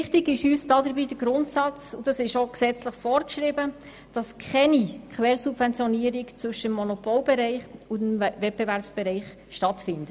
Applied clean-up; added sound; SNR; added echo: none; none; none; none.